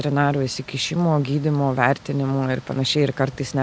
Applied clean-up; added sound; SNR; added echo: none; none; none; none.